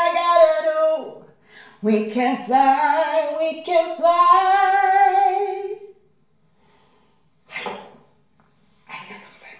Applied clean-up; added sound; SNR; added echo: none; none; none; reverberation time 0.6 s.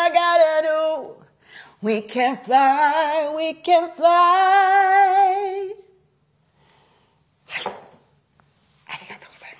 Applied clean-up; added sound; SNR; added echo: none; none; none; none.